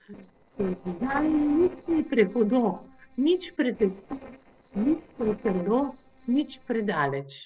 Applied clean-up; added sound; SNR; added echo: neural separator model SepFormer DNS4.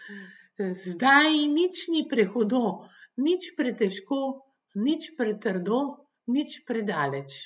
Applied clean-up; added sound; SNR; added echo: none; none; none; none.